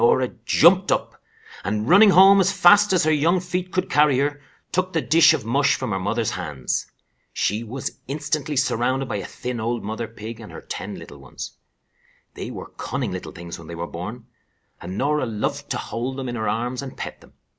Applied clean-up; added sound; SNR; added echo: none; none; none; none.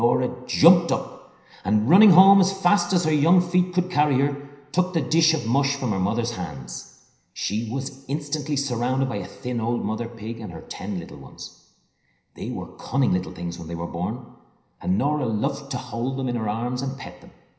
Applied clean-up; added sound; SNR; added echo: none; none; none; reverberation time 0.9 s.